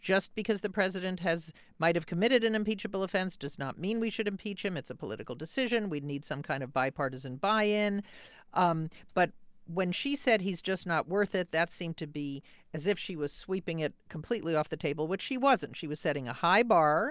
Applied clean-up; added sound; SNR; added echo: none; none; none; none.